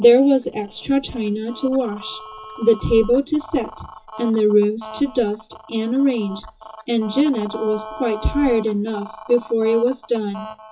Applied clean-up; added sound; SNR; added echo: classical method WPE with log-MMSE.